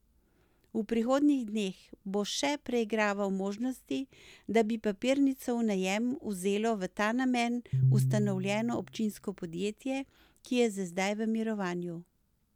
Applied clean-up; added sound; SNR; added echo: none; Piano; 0 dB; none.